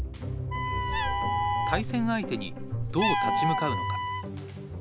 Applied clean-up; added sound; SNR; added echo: none; Meow + Wind instrument, woodwind instrument; -1 dB; none.